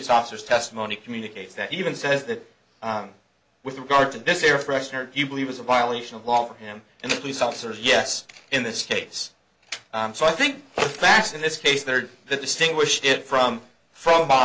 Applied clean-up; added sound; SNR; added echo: none; none; none; none.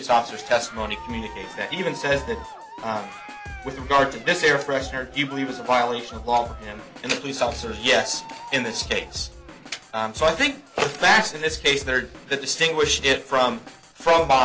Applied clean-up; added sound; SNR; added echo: none; Drum kit + Cheering; 15 dB; none.